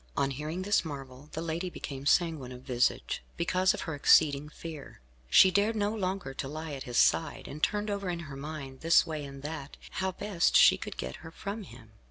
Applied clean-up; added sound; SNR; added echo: none; none; none; none.